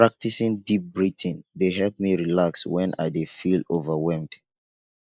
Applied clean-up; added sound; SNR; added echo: neural mask model Resemble Enhance denoiser.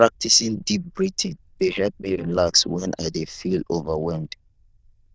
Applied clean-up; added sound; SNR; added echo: neural diffusion model UNIVERSE++.